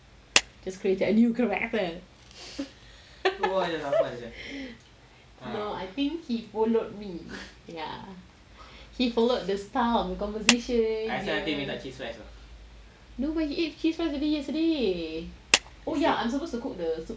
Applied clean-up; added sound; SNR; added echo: none; Clapping; 1 dB; none.